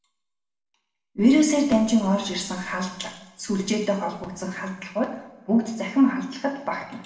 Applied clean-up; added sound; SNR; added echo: none; none; none; reverberation time 0.9 s.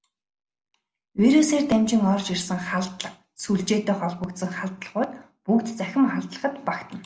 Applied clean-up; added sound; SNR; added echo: none; none; none; none.